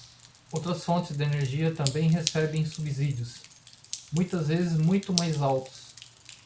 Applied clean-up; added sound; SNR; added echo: none; Drip; 13 dB; none.